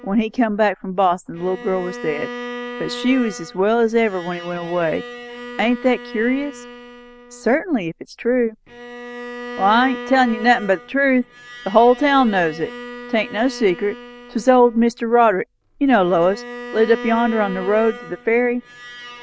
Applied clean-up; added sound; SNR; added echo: none; Bowed string instrument; 15 dB; none.